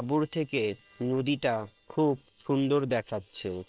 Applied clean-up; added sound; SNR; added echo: neural separator model SepFormer WHAM!.